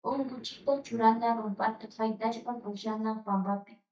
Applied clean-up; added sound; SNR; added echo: neural mask model DeepFilterNet 3.